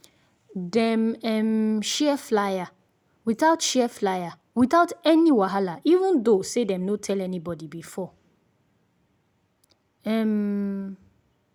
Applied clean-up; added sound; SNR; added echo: none; none; none; none.